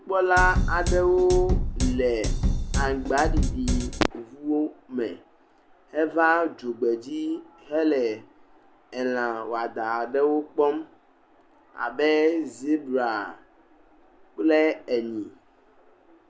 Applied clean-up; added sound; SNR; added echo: none; Drum kit; -1 dB; none.